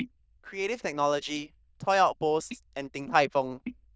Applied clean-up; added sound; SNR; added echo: neural diffusion model UNIVERSE++.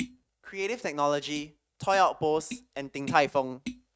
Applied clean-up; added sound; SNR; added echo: neural mask model RNNoise.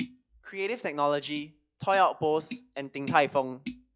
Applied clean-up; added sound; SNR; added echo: classical method log-MMSE.